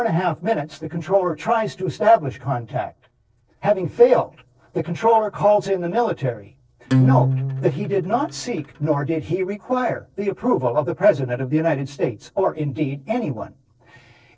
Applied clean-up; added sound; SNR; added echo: neural separator model SepFormer DNS4.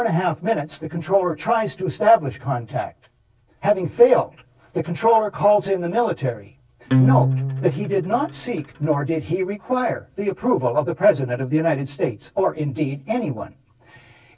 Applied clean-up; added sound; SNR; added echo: none; Acoustic guitar; 1 dB; none.